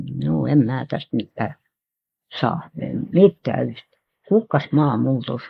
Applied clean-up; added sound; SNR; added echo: neural mask model Resemble Enhance denoiser.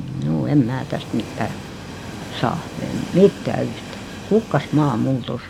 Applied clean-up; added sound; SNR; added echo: none; Train; 13 dB; none.